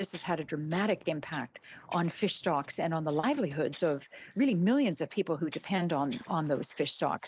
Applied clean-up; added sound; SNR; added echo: neural mask model Resemble Enhance denoiser.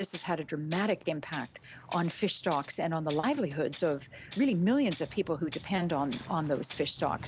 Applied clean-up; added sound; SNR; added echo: none; Tools; 17 dB; none.